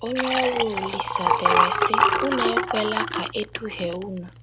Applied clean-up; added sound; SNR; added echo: none; Liquid; -4 dB; none.